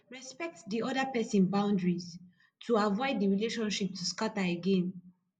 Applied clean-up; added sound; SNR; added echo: none; none; none; none.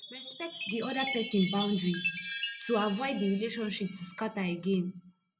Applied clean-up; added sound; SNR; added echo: none; Chime; 5 dB; none.